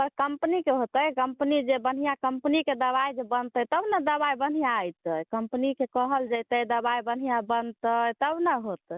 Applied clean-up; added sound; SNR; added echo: none; none; none; none.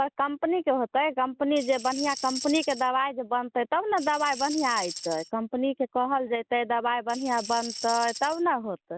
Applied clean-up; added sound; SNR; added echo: none; Tambourine; 11 dB; none.